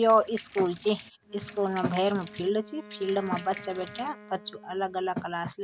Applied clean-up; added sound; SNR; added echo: none; Sink (filling or washing) + Wind instrument, woodwind instrument; 17 dB; none.